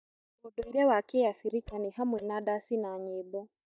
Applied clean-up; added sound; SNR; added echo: neural mask model DeepFilterNet 3.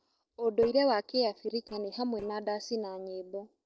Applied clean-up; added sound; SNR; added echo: neural separator model SepFormer DNS4.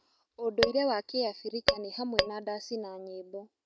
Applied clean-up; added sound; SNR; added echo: neural mask model RNNoise.